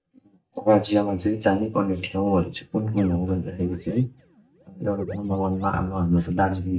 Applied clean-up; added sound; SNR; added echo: neural mask model DeepFilterNet 3.